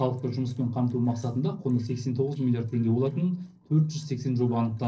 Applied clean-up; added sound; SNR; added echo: neural separator model SepFormer DNS4.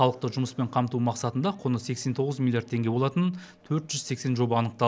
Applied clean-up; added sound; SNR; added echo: none; none; none; none.